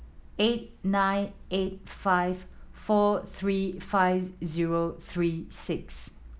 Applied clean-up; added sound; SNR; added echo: none; Meow; 19 dB; none.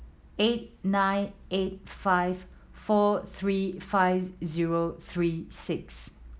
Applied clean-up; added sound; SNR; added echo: none; none; none; none.